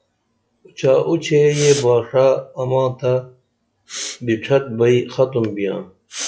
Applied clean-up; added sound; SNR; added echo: classical method log-MMSE.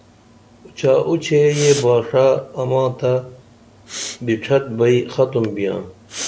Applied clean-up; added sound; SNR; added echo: none; Respiratory sounds; 16 dB; none.